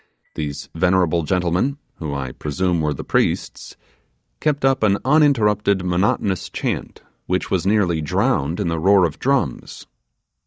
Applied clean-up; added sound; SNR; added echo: neural mask model DeepFilterNet 3.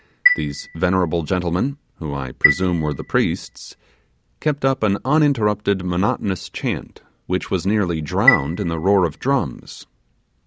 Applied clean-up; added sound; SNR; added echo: none; Chime; 4 dB; none.